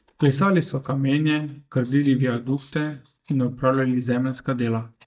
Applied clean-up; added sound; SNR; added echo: neural mask model DeepFilterNet 3.